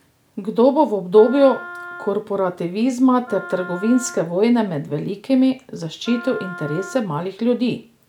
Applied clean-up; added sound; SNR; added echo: none; Wind instrument, woodwind instrument; 17 dB; none.